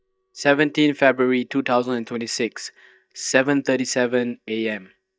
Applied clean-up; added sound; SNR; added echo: neural mask model DeepFilterNet 3.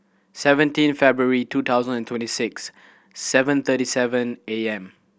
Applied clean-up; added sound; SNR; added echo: none; none; none; none.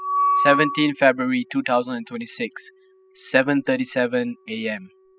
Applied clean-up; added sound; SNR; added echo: classical method spectral subtraction.